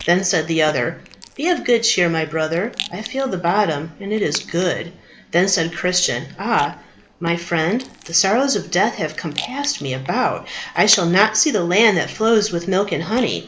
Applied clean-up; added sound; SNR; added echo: none; Rattle; 19 dB; none.